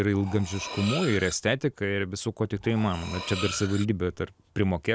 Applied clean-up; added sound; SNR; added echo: none; Cutlery, silverware; 12 dB; none.